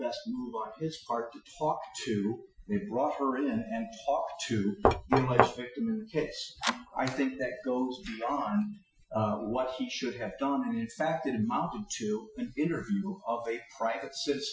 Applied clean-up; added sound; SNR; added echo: classical method Wiener filter.